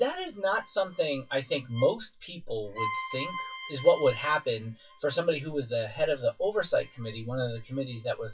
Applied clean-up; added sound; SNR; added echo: classical method WPE with log-MMSE.